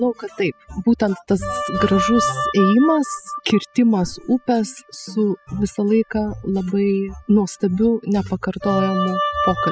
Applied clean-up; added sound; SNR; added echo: classical method spectral subtraction.